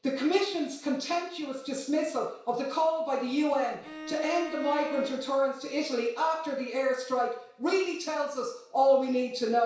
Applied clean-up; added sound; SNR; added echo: none; Bowed string instrument; 10 dB; reverberation time 0.6 s.